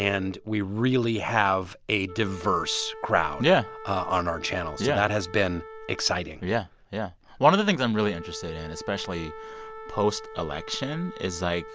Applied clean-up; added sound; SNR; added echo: none; Wind instrument, woodwind instrument; 16 dB; none.